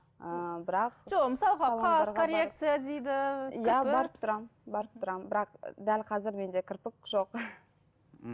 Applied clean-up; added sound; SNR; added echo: none; none; none; none.